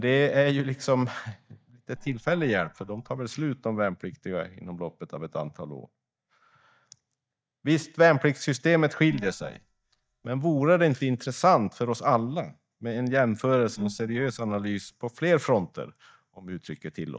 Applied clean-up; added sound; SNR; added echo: neural mask model DeepFilterNet 3.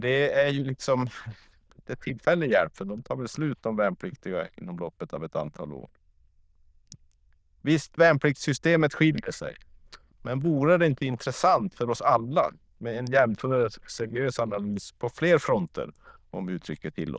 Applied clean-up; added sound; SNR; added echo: neural diffusion model UNIVERSE++.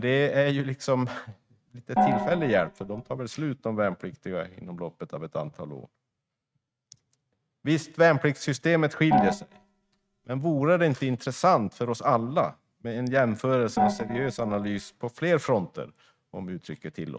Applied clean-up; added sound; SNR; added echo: neural mask model RNNoise.